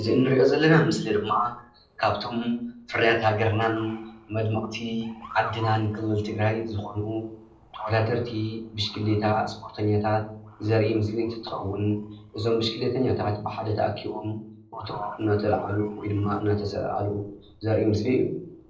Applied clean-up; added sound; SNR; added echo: neural separator model SepFormer DNS4.